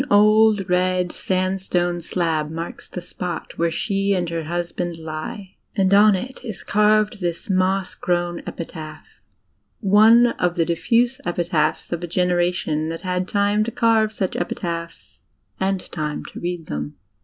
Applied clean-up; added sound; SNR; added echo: none; none; none; none.